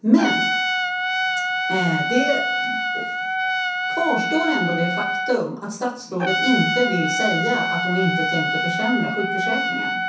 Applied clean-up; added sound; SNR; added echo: none; Trumpet; -1 dB; reverberation time 0.6 s.